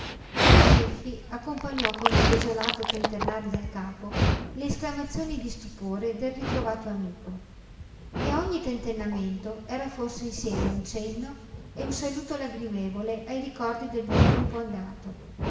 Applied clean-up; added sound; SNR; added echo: none; Dog; -4 dB; reverberation time 1.3 s.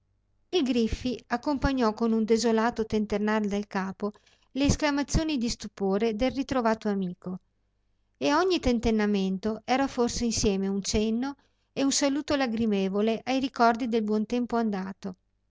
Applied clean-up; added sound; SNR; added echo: none; none; none; none.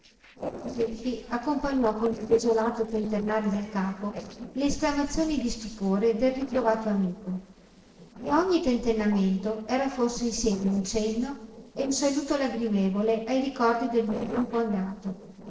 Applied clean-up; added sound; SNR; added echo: neural separator model SepFormer DNS4.